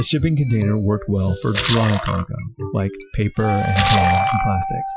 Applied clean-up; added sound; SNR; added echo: classical method Wiener filter.